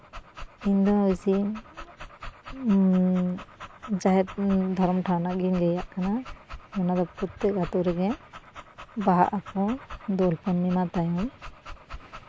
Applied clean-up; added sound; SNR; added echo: none; Dog; 16 dB; none.